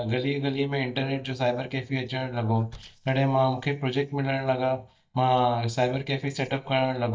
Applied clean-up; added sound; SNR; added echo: neural mask model DeepFilterNet 3.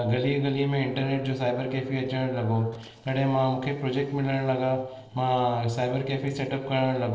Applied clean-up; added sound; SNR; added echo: neural separator model SepFormer DNS4.